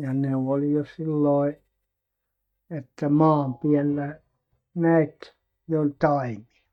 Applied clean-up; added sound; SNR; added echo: neural mask model DeepFilterNet 3.